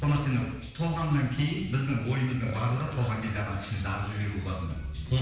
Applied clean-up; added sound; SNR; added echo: none; Burping, eructation; 17 dB; reverberation time 1.0 s.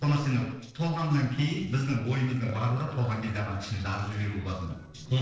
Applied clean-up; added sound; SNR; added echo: neural separator model SepFormer DNS4.